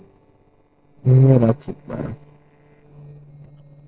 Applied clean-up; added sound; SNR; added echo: neural separator model SepFormer DNS4.